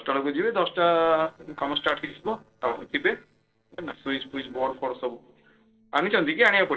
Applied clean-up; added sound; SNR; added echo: neural separator model SepFormer DNS4.